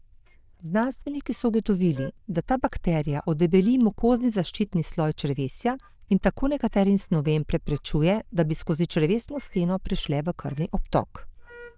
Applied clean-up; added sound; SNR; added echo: neural diffusion model UNIVERSE++.